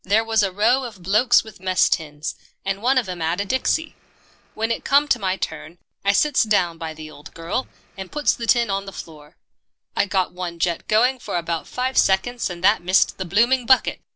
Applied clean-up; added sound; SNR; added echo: neural separator model SepFormer DNS4.